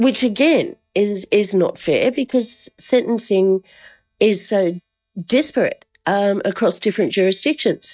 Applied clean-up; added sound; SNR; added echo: neural mask model DeepFilterNet 3.